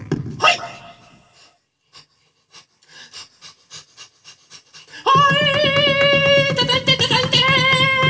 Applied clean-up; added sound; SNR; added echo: none; none; none; reverberation time 2.8 s.